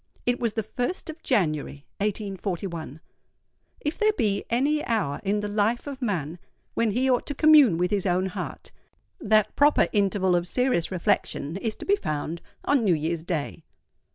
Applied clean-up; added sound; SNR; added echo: none; none; none; none.